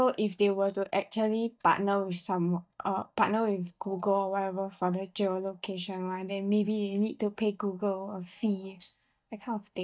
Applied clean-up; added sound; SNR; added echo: neural mask model DeepFilterNet 3.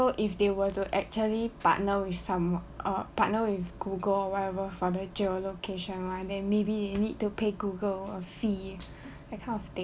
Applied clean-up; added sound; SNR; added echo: none; none; none; none.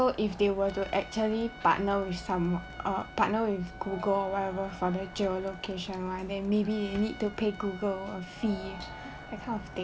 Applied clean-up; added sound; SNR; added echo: none; Trumpet + Crowd; 16 dB; none.